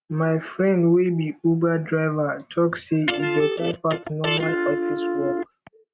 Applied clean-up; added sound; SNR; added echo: neural mask model RNNoise.